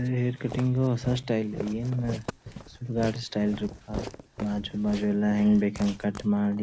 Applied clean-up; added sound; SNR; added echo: none; Walk, footsteps; 13 dB; none.